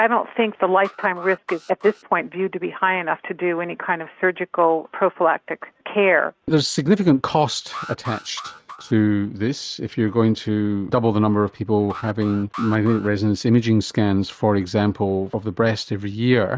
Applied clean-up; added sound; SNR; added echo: neural mask model RNNoise.